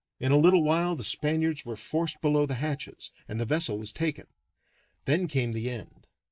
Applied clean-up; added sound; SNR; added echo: neural mask model DeepFilterNet 3.